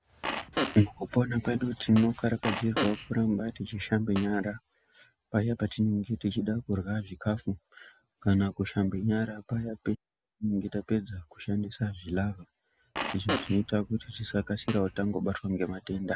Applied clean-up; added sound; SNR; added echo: none; Fart; 7 dB; none.